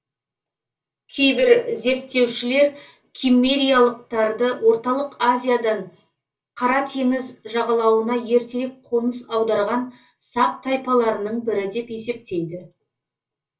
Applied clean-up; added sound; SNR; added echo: none; none; none; reverberation time 0.2 s.